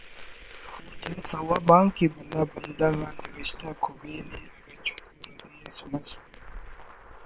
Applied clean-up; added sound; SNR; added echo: neural separator model SepFormer WHAM!.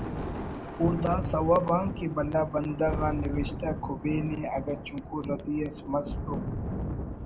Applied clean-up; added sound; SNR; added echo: none; Thunder; 4 dB; none.